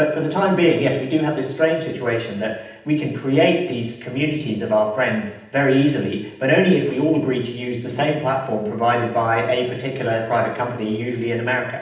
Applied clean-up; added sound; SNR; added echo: none; none; none; reverberation time 0.9 s.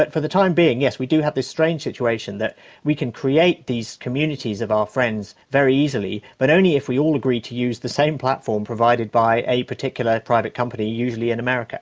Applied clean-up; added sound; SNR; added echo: none; none; none; none.